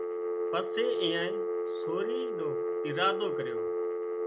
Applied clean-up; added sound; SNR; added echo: none; Telephone; -3 dB; none.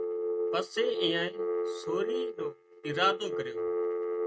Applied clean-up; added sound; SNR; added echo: neural mask model RNNoise.